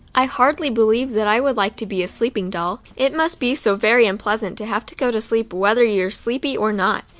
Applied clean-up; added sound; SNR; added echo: none; none; none; none.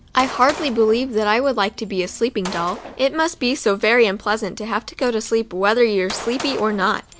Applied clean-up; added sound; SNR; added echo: none; Gunshot, gunfire; 17 dB; none.